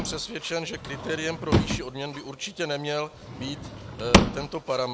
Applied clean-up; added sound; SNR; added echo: none; Drawer open or close / Wood; -3 dB; none.